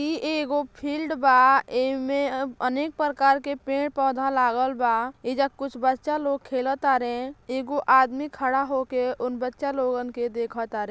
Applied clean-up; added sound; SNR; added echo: none; none; none; none.